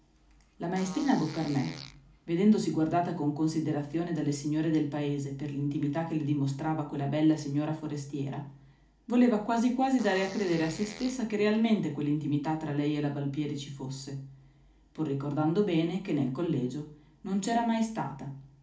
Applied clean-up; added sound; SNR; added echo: none; Fart; 19 dB; reverberation time 0.4 s.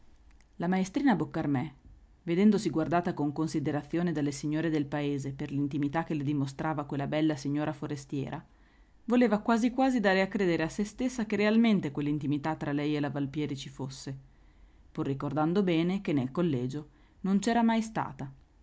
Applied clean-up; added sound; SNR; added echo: none; none; none; none.